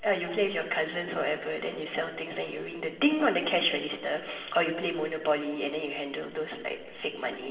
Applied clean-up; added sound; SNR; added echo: none; none; none; reverberation time 2.0 s.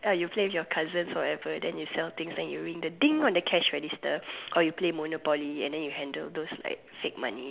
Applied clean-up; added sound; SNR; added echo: none; none; none; none.